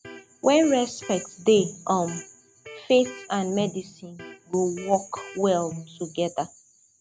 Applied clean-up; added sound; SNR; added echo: none; Electric guitar; 17 dB; none.